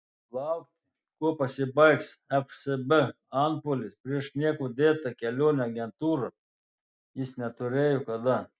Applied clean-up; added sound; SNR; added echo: none; none; none; none.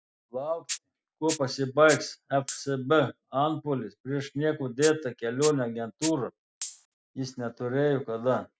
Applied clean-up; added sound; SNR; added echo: none; Rattle (instrument); 13 dB; none.